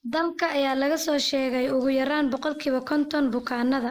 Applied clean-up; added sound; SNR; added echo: neural mask model Resemble Enhance denoiser.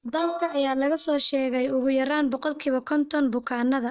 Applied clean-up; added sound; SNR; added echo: neural mask model DeepFilterNet 3.